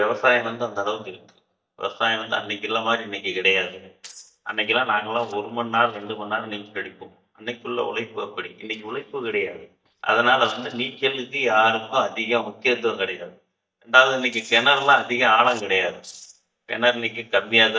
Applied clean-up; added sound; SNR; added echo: neural mask model DeepFilterNet 3.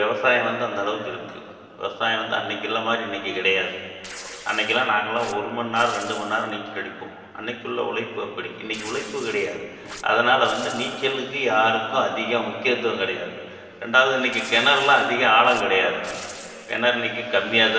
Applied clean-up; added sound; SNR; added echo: none; Tearing; 18 dB; reverberation time 2.7 s.